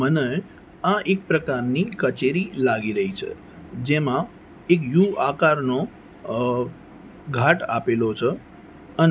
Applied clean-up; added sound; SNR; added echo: none; none; none; none.